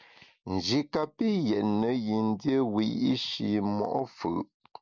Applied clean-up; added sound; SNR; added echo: none; none; none; none.